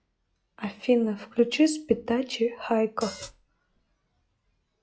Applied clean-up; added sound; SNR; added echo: classical method log-MMSE.